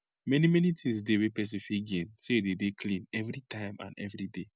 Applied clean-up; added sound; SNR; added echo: none; none; none; none.